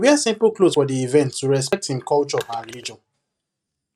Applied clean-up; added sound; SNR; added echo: neural mask model RNNoise.